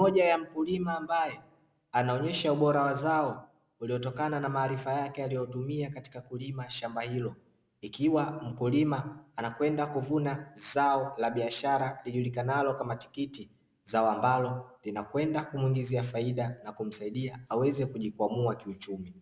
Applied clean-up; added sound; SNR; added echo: none; none; none; none.